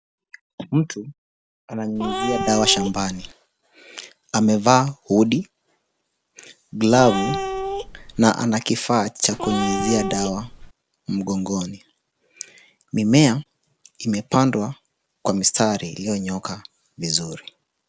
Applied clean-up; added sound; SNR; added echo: none; Cat; 5 dB; none.